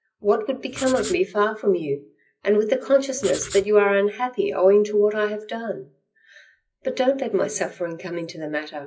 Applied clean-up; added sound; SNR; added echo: classical method WPE with log-MMSE.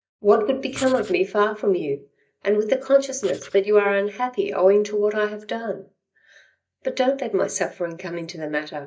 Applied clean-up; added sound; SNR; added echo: neural mask model DeepFilterNet 3.